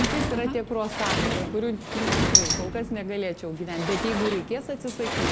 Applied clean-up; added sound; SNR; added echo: none; Sliding door; -2 dB; none.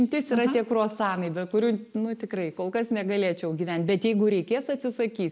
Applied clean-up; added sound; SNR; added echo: none; none; none; none.